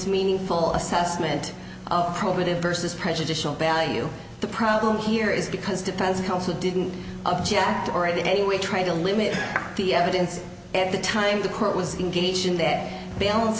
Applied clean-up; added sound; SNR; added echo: none; Bass guitar; 15 dB; none.